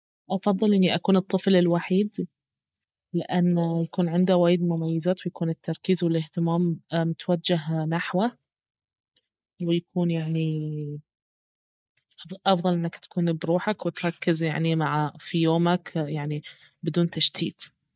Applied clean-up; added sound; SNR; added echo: none; none; none; none.